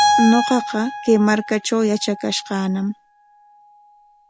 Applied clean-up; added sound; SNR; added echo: none; Keyboard (musical); 5 dB; none.